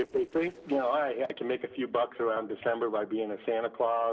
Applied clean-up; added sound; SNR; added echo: neural separator model SepFormer DNS4.